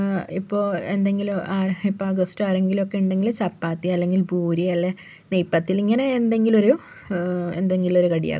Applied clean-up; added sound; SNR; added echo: none; none; none; none.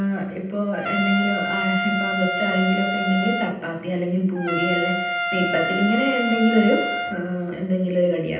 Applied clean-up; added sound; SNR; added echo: none; Trumpet; 3 dB; reverberation time 0.9 s.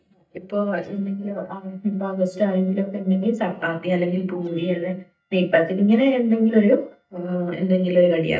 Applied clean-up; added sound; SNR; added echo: neural mask model DeepFilterNet 3.